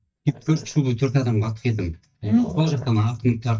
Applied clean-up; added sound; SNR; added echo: neural mask model DeepFilterNet 3.